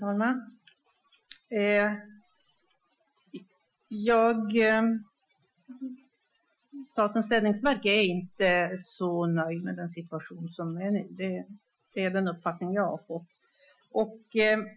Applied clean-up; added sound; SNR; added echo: classical method Wiener filter.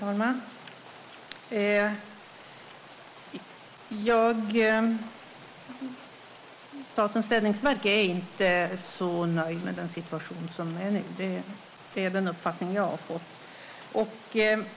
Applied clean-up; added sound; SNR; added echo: none; Rain; 20 dB; none.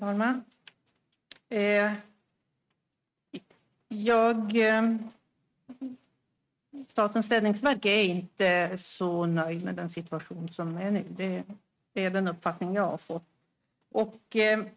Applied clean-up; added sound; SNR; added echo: neural mask model RNNoise.